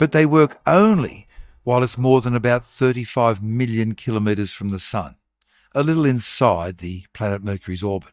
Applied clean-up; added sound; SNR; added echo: neural mask model DeepFilterNet 3.